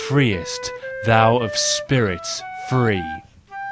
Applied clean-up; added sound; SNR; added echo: none; Wind instrument, woodwind instrument; 10 dB; none.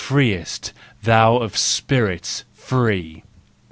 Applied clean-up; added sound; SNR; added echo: none; none; none; none.